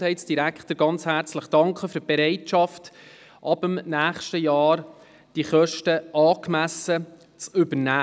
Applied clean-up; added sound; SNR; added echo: none; none; none; none.